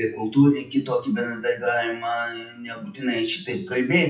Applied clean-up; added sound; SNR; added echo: classical method WPE with log-MMSE.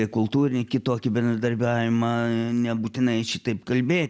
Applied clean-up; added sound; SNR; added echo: none; none; none; none.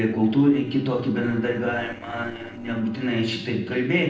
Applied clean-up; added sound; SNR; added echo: neural separator model SepFormer DNS4.